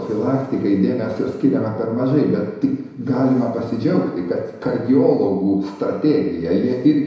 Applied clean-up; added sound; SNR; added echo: none; none; none; reverberation time 1.0 s.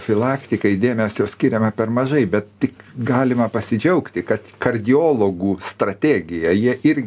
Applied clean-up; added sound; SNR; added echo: none; none; none; none.